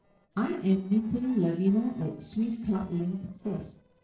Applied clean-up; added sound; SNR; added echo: neural separator model SepFormer DNS4.